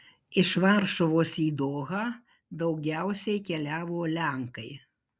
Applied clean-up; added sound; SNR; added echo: none; none; none; none.